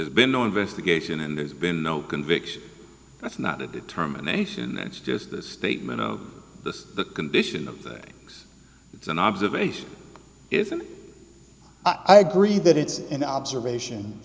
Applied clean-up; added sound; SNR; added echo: none; none; none; none.